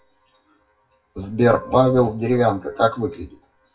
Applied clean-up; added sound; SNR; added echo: classical method WPE with log-MMSE.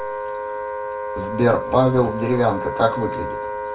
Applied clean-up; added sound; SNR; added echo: none; Wind instrument, woodwind instrument; 5 dB; reverberation time 0.2 s.